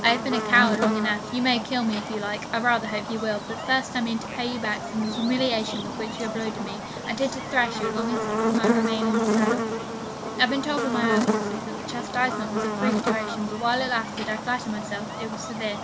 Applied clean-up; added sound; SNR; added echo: none; Buzz; 1 dB; none.